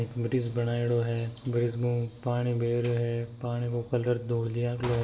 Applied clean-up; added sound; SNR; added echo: none; Sliding door / Train; 19 dB; reverberation time 2.3 s.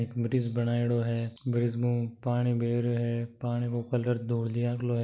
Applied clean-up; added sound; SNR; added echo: none; none; none; none.